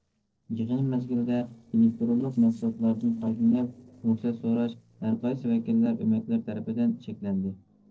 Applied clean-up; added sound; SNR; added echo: neural separator model SepFormer DNS4.